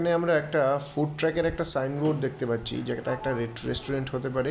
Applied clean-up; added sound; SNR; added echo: none; Sliding door; 19 dB; none.